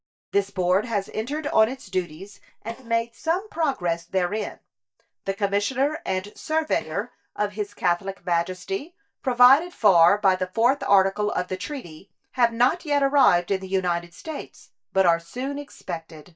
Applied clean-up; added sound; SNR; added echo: neural mask model DeepFilterNet 3.